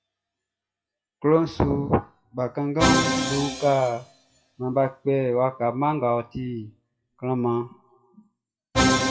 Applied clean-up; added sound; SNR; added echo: classical method WPE with log-MMSE.